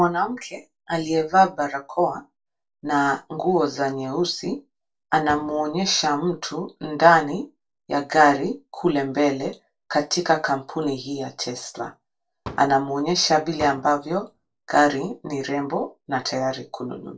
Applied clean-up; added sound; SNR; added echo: neural separator model SepFormer DNS4.